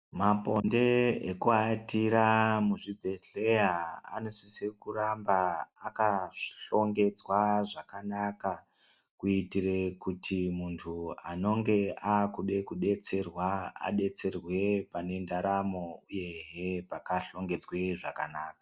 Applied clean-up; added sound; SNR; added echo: none; none; none; none.